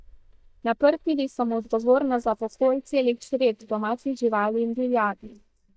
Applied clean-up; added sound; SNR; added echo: neural mask model DeepFilterNet 3.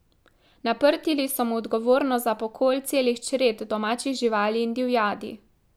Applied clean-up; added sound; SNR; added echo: none; none; none; none.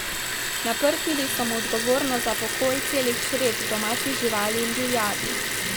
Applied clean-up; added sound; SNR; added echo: none; Liquid; 0 dB; none.